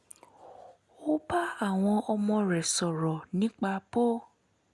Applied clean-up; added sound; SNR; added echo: none; none; none; none.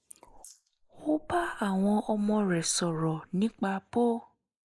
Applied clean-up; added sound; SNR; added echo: neural mask model Resemble Enhance denoiser.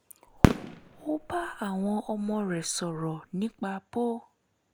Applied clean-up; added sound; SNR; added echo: none; Fireworks; -1 dB; none.